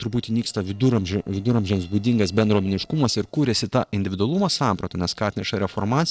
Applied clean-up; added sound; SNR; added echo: neural separator model SepFormer DNS4.